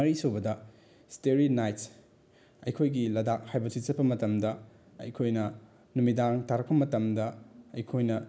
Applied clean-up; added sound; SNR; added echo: none; none; none; none.